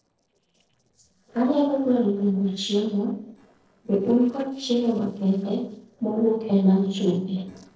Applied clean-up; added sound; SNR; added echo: neural separator model SepFormer DNS4.